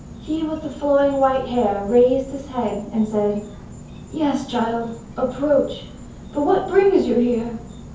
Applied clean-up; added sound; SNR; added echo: none; Insect; 16 dB; reverberation time 0.6 s.